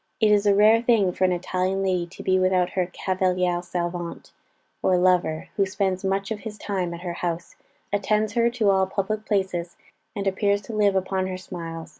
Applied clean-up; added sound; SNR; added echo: none; none; none; none.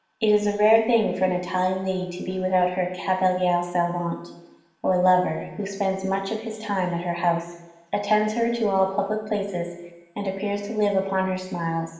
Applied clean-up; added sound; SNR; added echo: none; none; none; reverberation time 1.1 s.